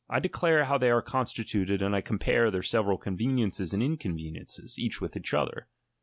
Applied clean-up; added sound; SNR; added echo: none; none; none; none.